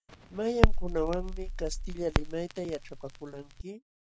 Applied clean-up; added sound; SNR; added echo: none; Crackle; -5 dB; none.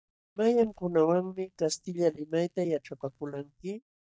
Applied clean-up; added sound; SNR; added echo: neural mask model DeepFilterNet 3.